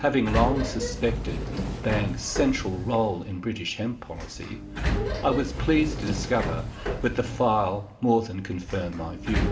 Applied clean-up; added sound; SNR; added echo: none; Sliding door; 4 dB; reverberation time 1.7 s.